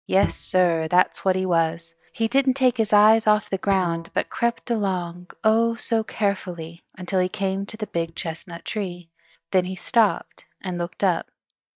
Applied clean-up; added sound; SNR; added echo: neural mask model DeepFilterNet 3.